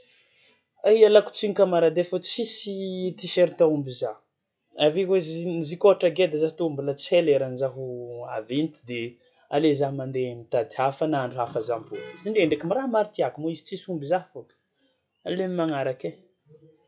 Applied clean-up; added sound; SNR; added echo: classical method log-MMSE.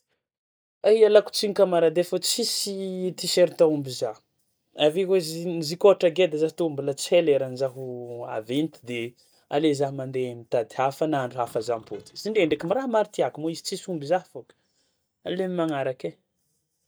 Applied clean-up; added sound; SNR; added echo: neural mask model DeepFilterNet 3.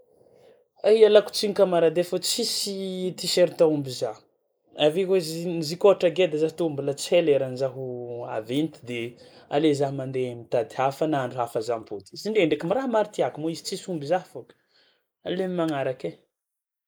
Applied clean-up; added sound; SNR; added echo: neural mask model Resemble Enhance denoiser.